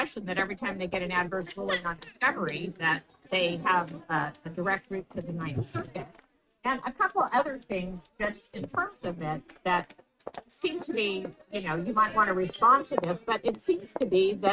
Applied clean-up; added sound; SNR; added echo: neural mask model RNNoise.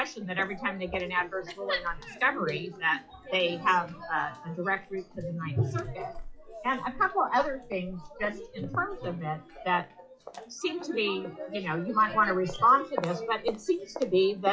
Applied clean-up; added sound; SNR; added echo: classical method log-MMSE.